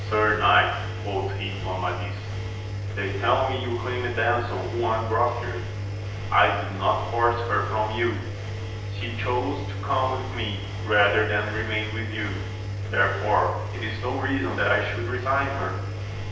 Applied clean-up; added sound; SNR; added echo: none; Engine; 4 dB; reverberation time 0.9 s.